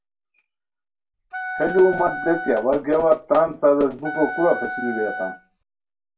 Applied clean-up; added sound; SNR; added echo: none; Wind instrument, woodwind instrument; 8 dB; reverberation time 0.2 s.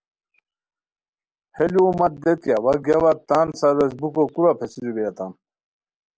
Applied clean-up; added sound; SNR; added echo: none; none; none; none.